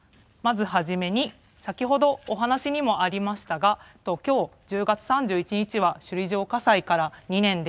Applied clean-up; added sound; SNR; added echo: none; none; none; none.